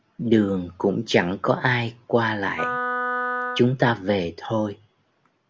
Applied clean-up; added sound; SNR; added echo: none; Wind instrument, woodwind instrument; 5 dB; none.